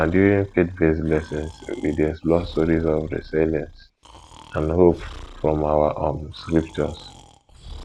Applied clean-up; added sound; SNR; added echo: none; Breathing; 20 dB; none.